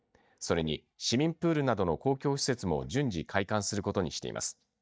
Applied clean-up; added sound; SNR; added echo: neural mask model DeepFilterNet 3.